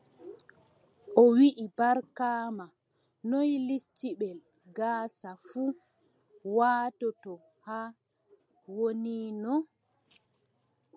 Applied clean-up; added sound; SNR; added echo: none; none; none; none.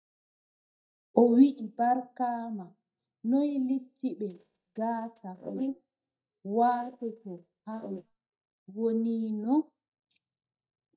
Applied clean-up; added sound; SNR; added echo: neural mask model DeepFilterNet 3.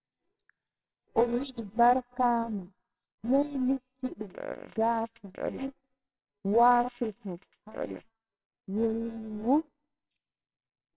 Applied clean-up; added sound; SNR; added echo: neural separator model SepFormer WHAMR!.